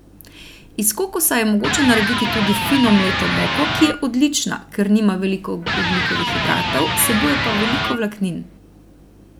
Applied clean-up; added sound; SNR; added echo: none; Electric guitar; 2 dB; none.